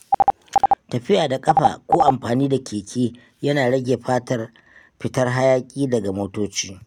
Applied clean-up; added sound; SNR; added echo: none; Telephone; -1 dB; none.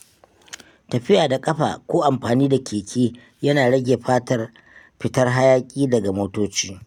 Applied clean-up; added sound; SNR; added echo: none; none; none; none.